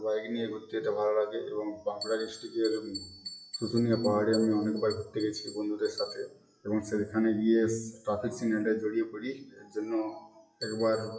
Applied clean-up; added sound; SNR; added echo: classical method WPE with log-MMSE.